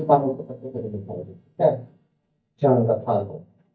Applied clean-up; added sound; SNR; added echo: neural mask model DeepFilterNet 3.